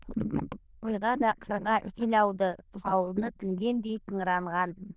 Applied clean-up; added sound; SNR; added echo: neural diffusion model UNIVERSE++.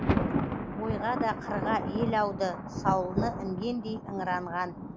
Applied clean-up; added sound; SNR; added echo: none; Thunder; 1 dB; none.